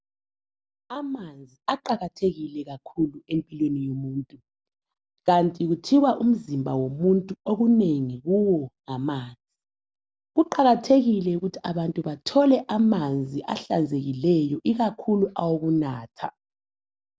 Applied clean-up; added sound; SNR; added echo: none; none; none; none.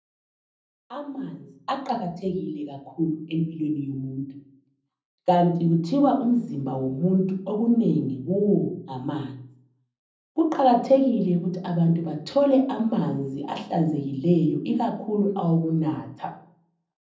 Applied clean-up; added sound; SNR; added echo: none; none; none; reverberation time 0.6 s.